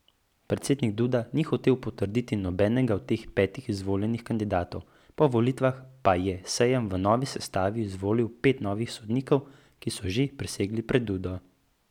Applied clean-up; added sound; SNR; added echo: none; none; none; none.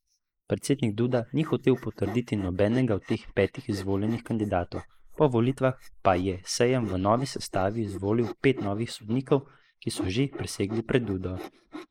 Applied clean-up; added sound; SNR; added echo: neural mask model Resemble Enhance denoiser.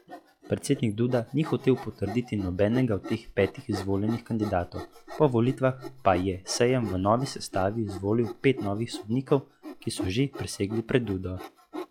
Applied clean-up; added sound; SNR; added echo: classical method log-MMSE.